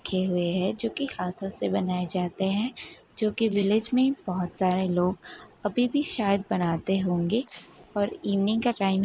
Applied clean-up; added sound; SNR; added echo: neural mask model Resemble Enhance denoiser.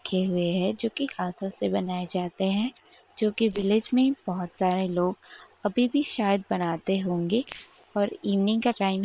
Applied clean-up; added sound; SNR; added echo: neural separator model SepFormer WHAM!.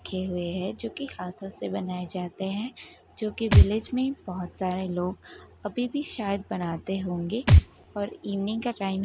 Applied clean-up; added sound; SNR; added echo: none; Thump, thud; -2 dB; none.